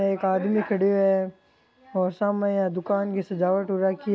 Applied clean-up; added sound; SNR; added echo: none; none; none; none.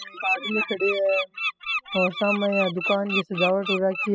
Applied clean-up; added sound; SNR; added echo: classical method spectral subtraction.